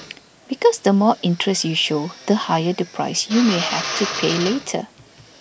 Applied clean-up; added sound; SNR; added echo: none; Drill; 11 dB; none.